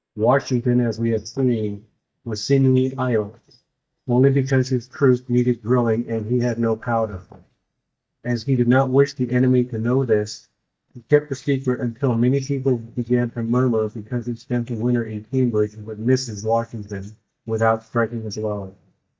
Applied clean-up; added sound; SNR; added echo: neural mask model DeepFilterNet 3.